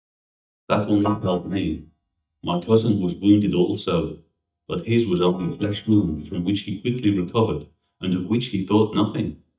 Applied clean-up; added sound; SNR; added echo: neural mask model DeepFilterNet 3.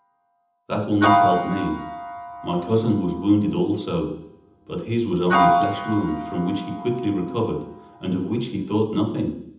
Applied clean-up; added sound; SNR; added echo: none; Piano; 3 dB; reverberation time 0.8 s.